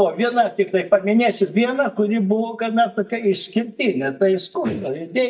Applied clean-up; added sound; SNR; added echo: neural mask model DeepFilterNet 3.